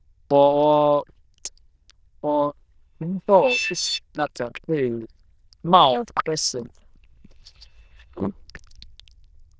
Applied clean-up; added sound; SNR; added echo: neural diffusion model UNIVERSE++.